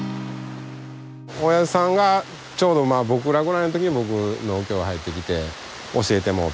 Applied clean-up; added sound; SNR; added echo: none; Acoustic guitar; 17 dB; none.